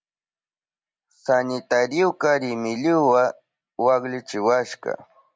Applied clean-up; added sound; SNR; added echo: none; none; none; none.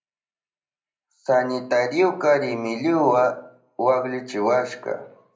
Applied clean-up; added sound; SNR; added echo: none; none; none; reverberation time 0.5 s.